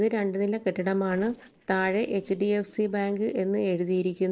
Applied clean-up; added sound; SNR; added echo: neural separator model SepFormer DNS4.